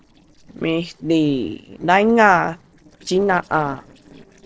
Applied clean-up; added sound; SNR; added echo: neural separator model SepFormer DNS4.